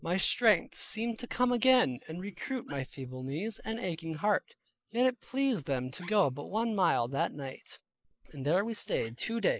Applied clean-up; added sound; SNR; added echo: neural mask model Resemble Enhance denoiser.